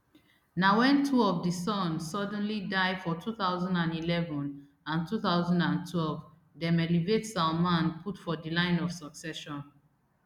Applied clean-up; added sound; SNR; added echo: none; none; none; none.